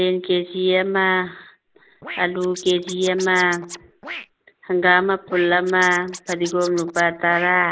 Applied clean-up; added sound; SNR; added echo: neural mask model Resemble Enhance denoiser.